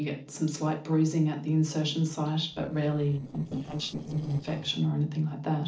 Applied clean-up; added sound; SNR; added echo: neural separator model SepFormer DNS4.